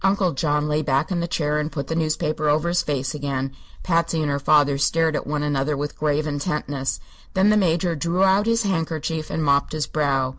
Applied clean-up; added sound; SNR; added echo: none; Wind; 18 dB; none.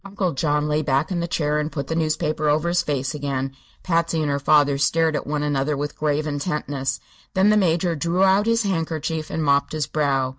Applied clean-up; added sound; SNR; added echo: neural mask model DeepFilterNet 3.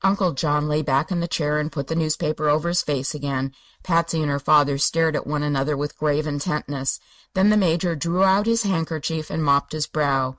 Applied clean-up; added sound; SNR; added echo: neural mask model RNNoise.